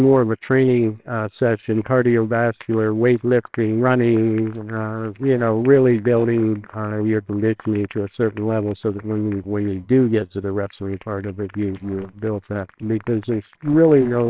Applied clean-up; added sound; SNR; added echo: neural separator model SepFormer WHAMR!.